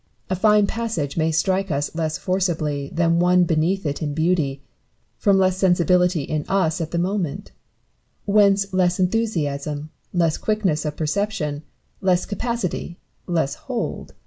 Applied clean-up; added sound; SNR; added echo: none; none; none; none.